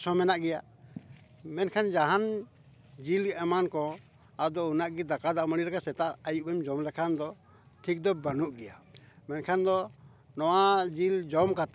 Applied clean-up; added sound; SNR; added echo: none; none; none; none.